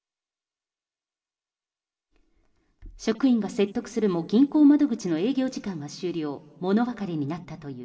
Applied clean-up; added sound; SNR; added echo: none; none; none; reverberation time 1.4 s.